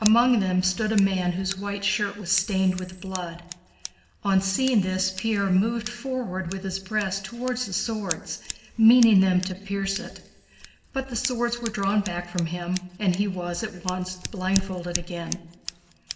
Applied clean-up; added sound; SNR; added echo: none; Scissors; 14 dB; reverberation time 1.9 s.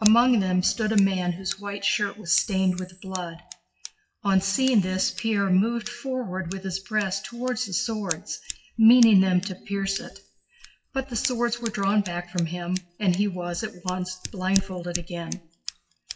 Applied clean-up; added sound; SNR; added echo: classical method WPE with log-MMSE.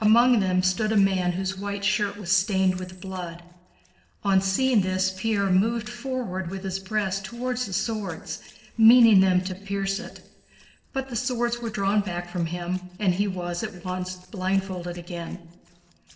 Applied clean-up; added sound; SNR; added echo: neural separator model SepFormer DNS4.